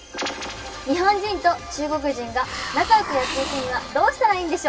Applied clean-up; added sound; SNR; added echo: none; Hiss; 11 dB; reverberation time 2.9 s.